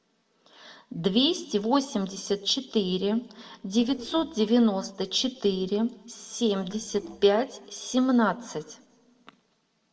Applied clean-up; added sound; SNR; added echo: neural separator model SepFormer DNS4.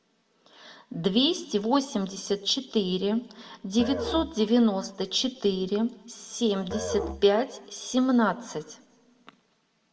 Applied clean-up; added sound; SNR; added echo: none; Musical instrument; 12 dB; reverberation time 0.9 s.